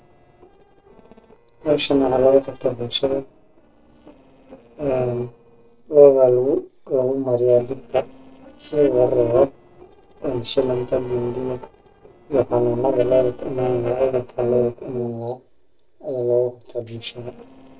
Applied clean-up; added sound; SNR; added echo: neural separator model SepFormer DNS4.